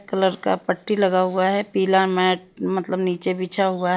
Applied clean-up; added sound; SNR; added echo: none; none; none; none.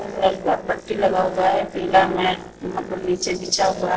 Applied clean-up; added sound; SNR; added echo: neural separator model SepFormer DNS4.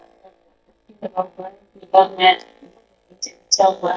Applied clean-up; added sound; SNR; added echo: neural mask model DeepFilterNet 3.